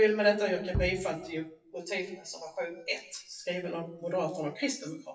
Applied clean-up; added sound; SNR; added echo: classical method WPE with log-MMSE.